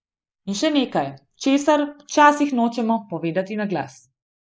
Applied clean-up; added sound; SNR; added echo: neural mask model Resemble Enhance denoiser.